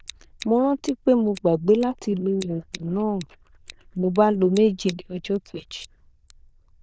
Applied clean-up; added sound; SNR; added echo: neural diffusion model UNIVERSE++.